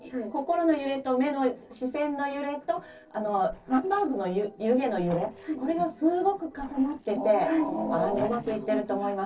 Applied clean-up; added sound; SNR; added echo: neural separator model SepFormer DNS4.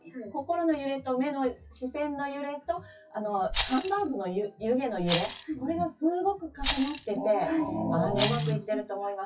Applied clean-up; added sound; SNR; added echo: classical method WPE with log-MMSE.